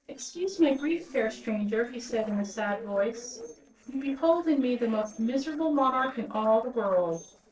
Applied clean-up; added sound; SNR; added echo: neural separator model SepFormer DNS4.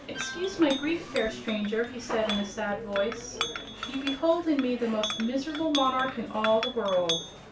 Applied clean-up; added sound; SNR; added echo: none; Chink, clink; 8 dB; reverberation time 0.3 s.